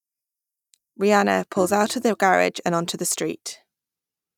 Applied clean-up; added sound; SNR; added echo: neural mask model DeepFilterNet 3.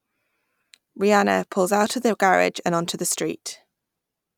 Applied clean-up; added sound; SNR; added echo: none; none; none; none.